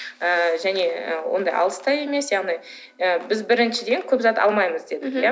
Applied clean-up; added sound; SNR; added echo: none; none; none; none.